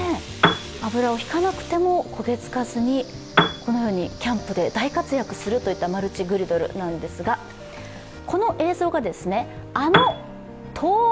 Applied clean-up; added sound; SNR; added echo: none; Piano; -5 dB; none.